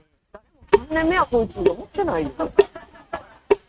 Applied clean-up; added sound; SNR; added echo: neural mask model RNNoise.